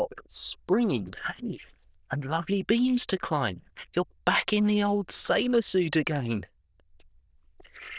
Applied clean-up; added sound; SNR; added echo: neural diffusion model UNIVERSE++.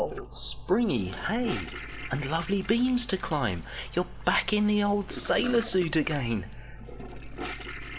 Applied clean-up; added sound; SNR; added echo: none; Toilet flush / Gurgling; 15 dB; none.